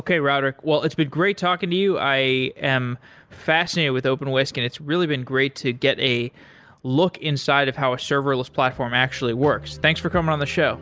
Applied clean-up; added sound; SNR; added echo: none; none; none; none.